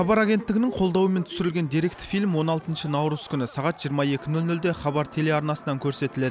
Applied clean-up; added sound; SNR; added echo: none; none; none; none.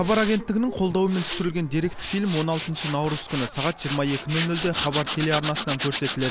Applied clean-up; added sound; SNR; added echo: none; Tools; 6 dB; none.